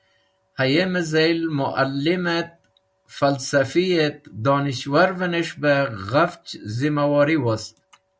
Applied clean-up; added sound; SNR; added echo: none; none; none; none.